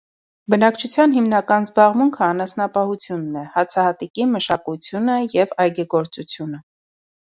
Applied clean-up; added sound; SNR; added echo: none; none; none; none.